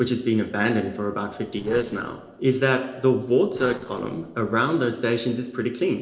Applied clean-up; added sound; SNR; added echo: neural separator model SepFormer DNS4.